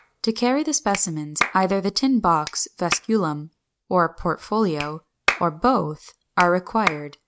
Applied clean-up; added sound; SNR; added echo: neural mask model RNNoise.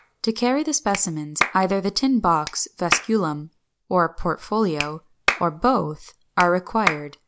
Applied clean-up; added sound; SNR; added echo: none; Clapping; 8 dB; none.